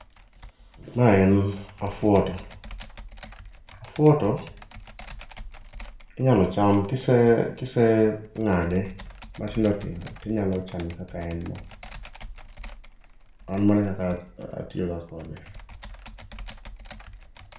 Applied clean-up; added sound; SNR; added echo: none; Computer keyboard; 17 dB; reverberation time 0.4 s.